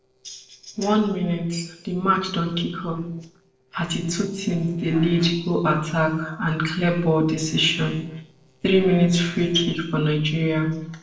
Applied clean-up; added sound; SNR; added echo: neural separator model SepFormer DNS4.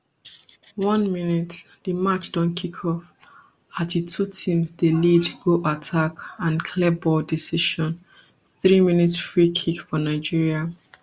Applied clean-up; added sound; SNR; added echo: none; none; none; none.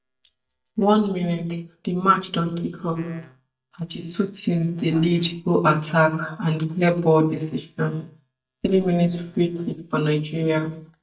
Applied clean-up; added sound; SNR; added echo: neural mask model DeepFilterNet 3.